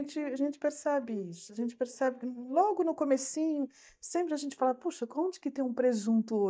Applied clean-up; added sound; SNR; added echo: neural mask model DeepFilterNet 3.